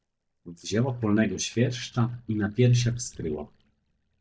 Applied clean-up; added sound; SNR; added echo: neural mask model DeepFilterNet 3.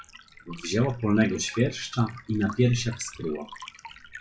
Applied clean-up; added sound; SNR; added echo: classical method WPE with log-MMSE.